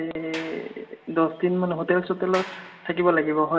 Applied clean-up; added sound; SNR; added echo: none; Sliding door; 18 dB; reverberation time 0.4 s.